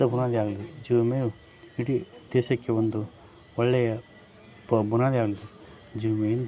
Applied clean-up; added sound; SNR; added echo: none; none; none; none.